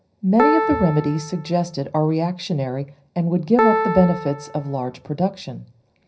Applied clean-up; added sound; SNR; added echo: none; Piano; 3 dB; reverberation time 0.4 s.